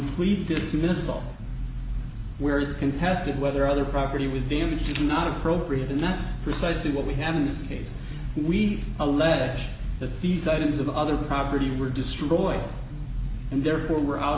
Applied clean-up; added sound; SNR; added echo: none; Bass guitar; 14 dB; none.